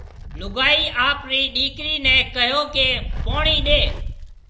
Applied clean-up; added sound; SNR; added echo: none; Wind; 6 dB; none.